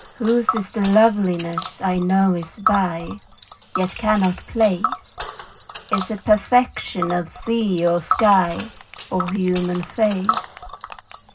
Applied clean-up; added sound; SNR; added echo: none; Tick; 9 dB; reverberation time 0.4 s.